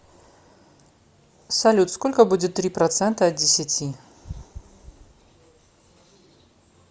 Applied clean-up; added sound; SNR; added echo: none; none; none; none.